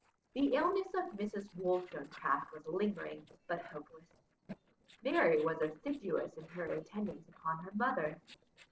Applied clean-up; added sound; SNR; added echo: neural separator model SepFormer DNS4.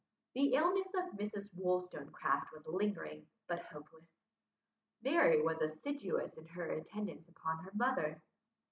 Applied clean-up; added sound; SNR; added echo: none; none; none; none.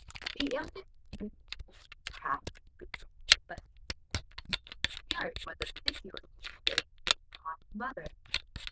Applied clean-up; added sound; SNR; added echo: neural diffusion model UNIVERSE++.